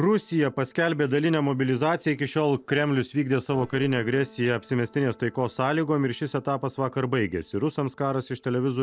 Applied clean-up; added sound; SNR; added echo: neural separator model SepFormer DNS4.